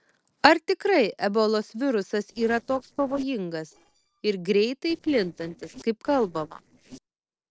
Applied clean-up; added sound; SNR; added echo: neural separator model SepFormer DNS4.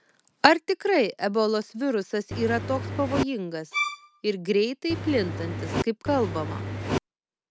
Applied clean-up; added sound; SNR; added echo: none; Engine + Bowed string instrument; 4 dB; none.